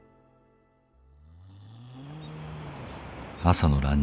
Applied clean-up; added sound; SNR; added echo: none; Livestock, farm animals, working animals; 16 dB; none.